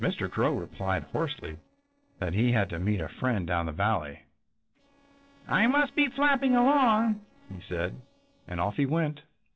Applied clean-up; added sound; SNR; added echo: neural separator model SepFormer DNS4.